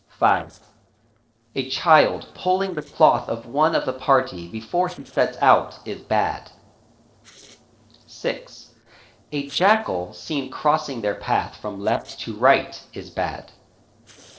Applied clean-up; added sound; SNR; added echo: neural separator model SepFormer DNS4.